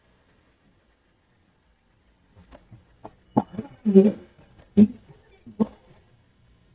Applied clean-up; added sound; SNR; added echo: neural mask model DeepFilterNet 3.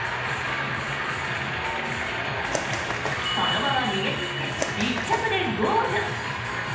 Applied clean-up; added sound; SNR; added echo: none; Bird; 7 dB; reverberation time 0.9 s.